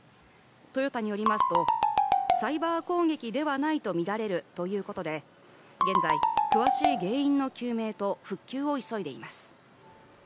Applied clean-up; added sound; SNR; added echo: none; Marimba, xylophone; -4 dB; none.